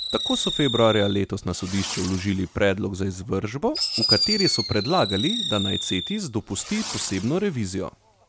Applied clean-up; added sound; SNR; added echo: none; Fireworks; 5 dB; none.